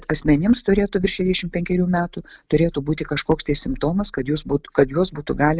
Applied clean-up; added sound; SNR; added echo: none; none; none; none.